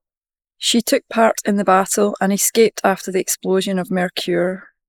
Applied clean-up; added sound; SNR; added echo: neural mask model Resemble Enhance denoiser.